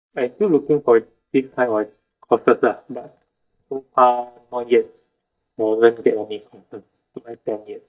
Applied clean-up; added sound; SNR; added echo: neural mask model DeepFilterNet 3.